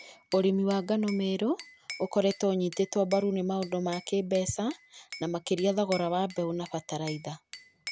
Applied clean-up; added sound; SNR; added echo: none; Glass / Bell; 18 dB; none.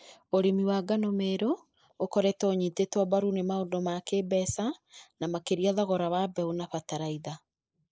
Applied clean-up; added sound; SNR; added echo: neural mask model Resemble Enhance denoiser.